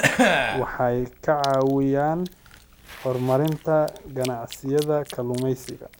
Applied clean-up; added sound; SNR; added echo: none; Chewing, mastication / Cough; 5 dB; none.